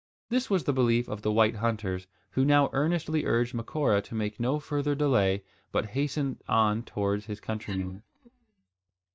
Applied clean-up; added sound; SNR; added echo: neural mask model DeepFilterNet 3.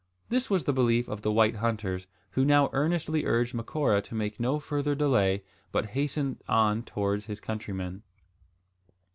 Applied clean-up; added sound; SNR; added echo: none; none; none; none.